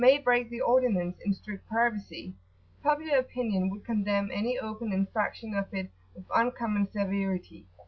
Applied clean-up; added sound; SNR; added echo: none; none; none; none.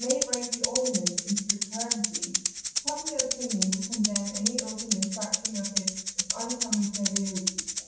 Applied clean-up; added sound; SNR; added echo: none; Rattle (instrument); -2 dB; reverberation time 0.9 s.